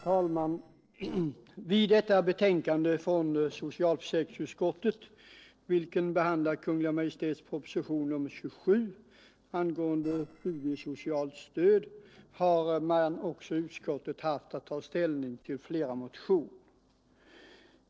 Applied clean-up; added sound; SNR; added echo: neural separator model SepFormer DNS4.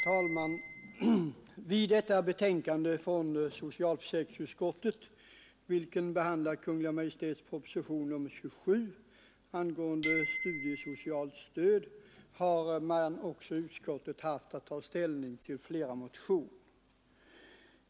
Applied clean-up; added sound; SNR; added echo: none; Bicycle bell; -2 dB; none.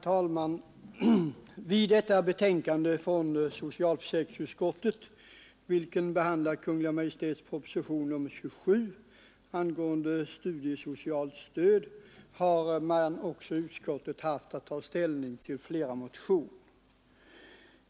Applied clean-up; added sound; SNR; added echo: none; none; none; none.